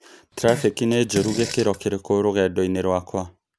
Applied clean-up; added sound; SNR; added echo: none; Fart; 11 dB; none.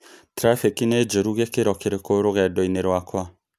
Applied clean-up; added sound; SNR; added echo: none; none; none; none.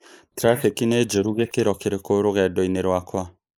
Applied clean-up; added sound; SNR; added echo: neural mask model Resemble Enhance denoiser.